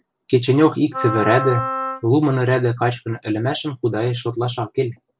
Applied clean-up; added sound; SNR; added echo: none; Wind instrument, woodwind instrument; 7 dB; none.